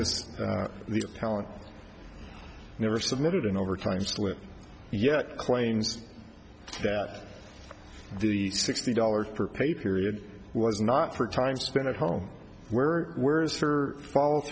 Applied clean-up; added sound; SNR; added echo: none; none; none; none.